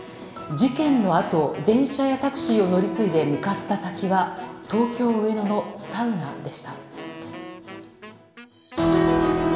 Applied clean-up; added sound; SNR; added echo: none; Wind instrument, woodwind instrument; 20 dB; reverberation time 1.1 s.